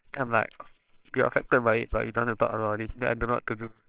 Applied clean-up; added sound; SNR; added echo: neural separator model SepFormer WHAMR!.